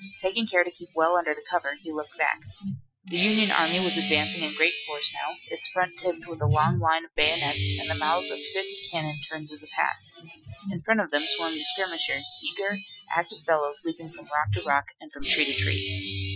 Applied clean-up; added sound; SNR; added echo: classical method Wiener filter.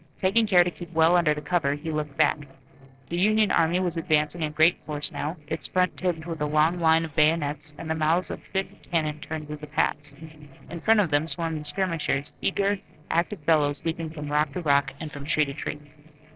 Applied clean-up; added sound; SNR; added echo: neural separator model SepFormer DNS4.